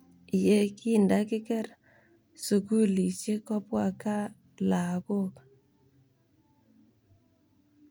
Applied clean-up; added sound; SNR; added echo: none; none; none; none.